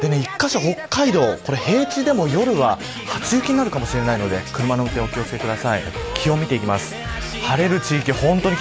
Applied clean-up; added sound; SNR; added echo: none; none; none; none.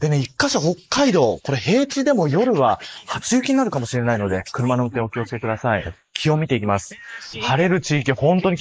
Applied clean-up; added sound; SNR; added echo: neural mask model Resemble Enhance denoiser.